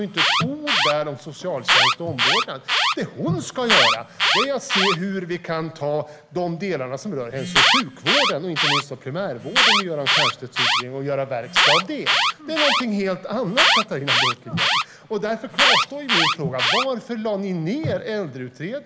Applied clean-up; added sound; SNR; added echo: none; Alarm; -4 dB; none.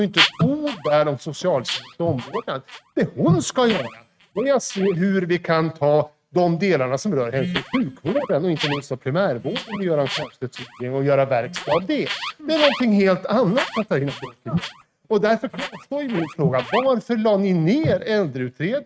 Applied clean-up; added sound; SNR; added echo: neural mask model RNNoise.